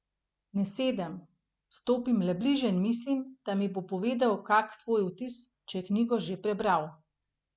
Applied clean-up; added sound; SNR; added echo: none; none; none; none.